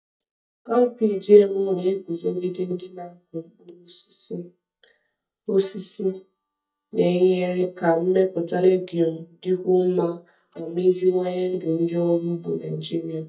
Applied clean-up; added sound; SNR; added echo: neural mask model DeepFilterNet 3.